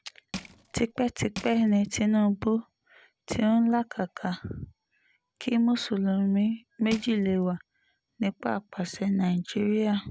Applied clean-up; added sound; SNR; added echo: none; Crushing; 14 dB; none.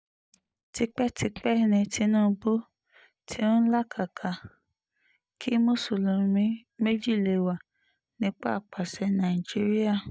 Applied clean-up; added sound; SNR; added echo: neural mask model DeepFilterNet 3.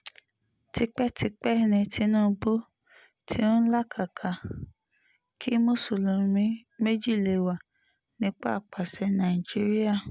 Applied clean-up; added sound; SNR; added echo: none; none; none; none.